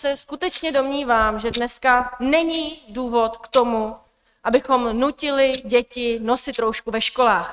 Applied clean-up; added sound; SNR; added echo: neural mask model RNNoise.